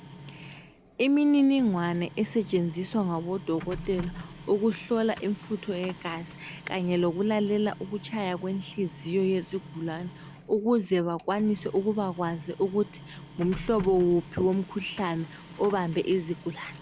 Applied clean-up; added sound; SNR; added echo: none; Printer; 15 dB; none.